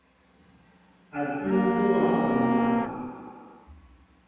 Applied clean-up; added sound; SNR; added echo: none; Bowed string instrument; -4 dB; reverberation time 2.1 s.